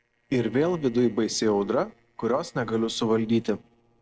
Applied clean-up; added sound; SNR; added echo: neural separator model SepFormer DNS4.